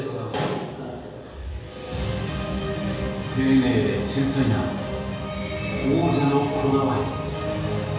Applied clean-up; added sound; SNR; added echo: none; none; none; reverberation time 1.2 s.